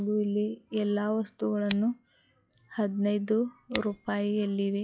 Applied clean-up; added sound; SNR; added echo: classical method log-MMSE.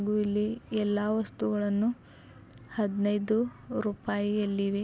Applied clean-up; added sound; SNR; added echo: none; none; none; none.